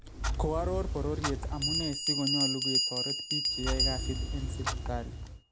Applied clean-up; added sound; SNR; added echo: none; Clock + Bell; -4 dB; none.